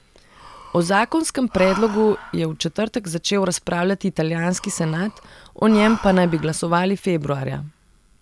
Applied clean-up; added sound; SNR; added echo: none; Breathing; 16 dB; none.